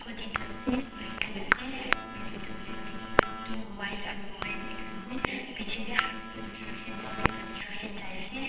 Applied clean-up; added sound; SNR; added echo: neural separator model SepFormer WHAMR!.